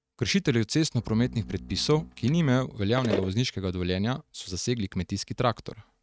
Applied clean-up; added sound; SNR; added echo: neural mask model RNNoise.